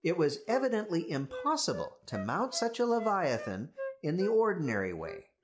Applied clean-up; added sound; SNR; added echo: none; Wind instrument, woodwind instrument; 14 dB; none.